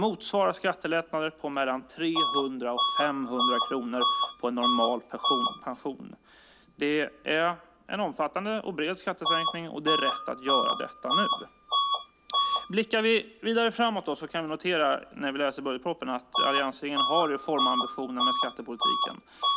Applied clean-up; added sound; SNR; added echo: none; Bus / Alarm; 1 dB; none.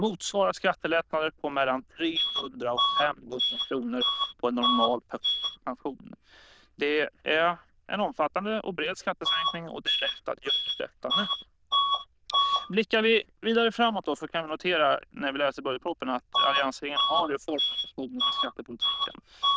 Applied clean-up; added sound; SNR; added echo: neural diffusion model UNIVERSE++.